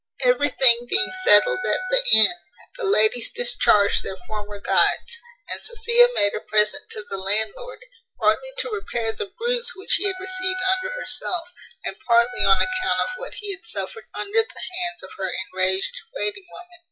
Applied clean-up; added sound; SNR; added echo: classical method log-MMSE.